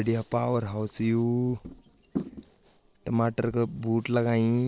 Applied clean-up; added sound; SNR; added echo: none; none; none; none.